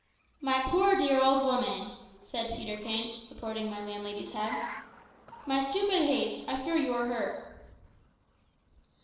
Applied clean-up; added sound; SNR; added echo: neural separator model SepFormer DNS4.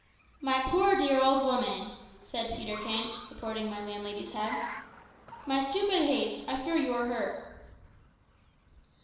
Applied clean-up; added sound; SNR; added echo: none; Car; 18 dB; reverberation time 1.1 s.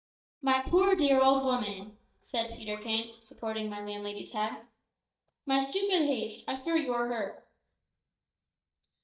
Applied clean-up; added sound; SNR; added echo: neural mask model DeepFilterNet 3.